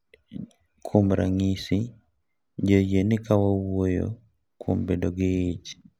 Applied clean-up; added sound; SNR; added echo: none; none; none; none.